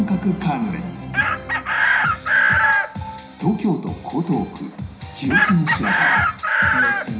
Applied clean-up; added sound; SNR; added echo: none; Chicken, rooster; -3 dB; reverberation time 0.9 s.